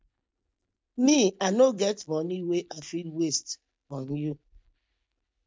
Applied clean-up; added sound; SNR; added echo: neural mask model DeepFilterNet 3.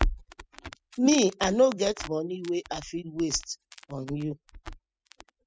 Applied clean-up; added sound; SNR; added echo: classical method spectral subtraction.